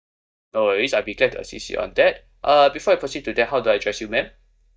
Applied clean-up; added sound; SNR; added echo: neural mask model DeepFilterNet 3.